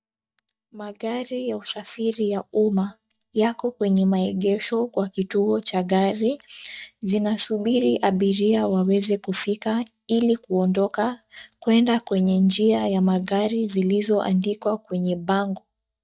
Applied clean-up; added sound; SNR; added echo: neural mask model DeepFilterNet 3.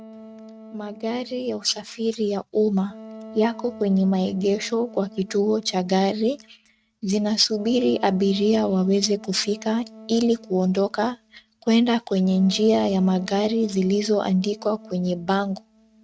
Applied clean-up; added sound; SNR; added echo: neural mask model RNNoise.